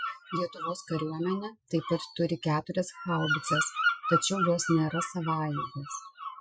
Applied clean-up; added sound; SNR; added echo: classical method Wiener filter.